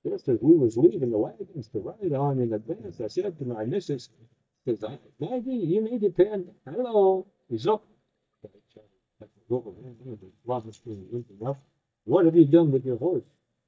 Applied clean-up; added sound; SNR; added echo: neural mask model DeepFilterNet 3.